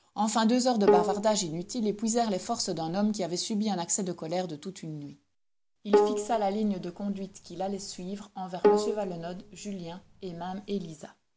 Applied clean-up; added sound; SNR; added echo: none; Bowed string instrument; 0 dB; none.